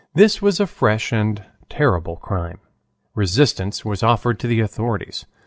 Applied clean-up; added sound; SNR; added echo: none; none; none; none.